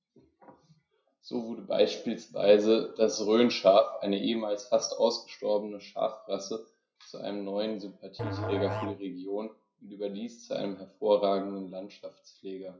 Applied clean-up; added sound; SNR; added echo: classical method WPE with log-MMSE.